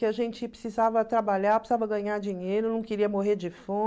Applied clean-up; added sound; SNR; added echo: none; none; none; none.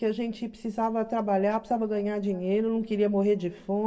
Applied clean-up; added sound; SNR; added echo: none; none; none; reverberation time 2.3 s.